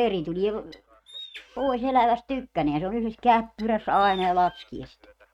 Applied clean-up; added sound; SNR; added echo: neural mask model RNNoise.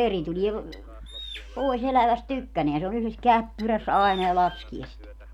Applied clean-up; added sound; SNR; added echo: none; Bird; 19 dB; none.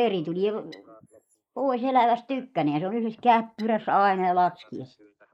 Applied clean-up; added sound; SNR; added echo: neural mask model Resemble Enhance denoiser.